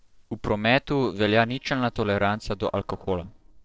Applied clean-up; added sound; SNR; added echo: neural separator model SepFormer DNS4.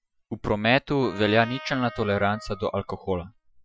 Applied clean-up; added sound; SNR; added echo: classical method Wiener filter.